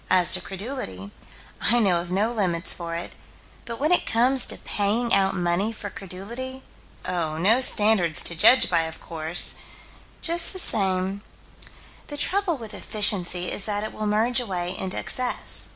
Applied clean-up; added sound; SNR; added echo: none; none; none; none.